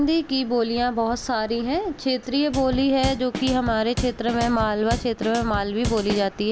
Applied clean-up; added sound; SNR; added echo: none; Drum kit; 8 dB; none.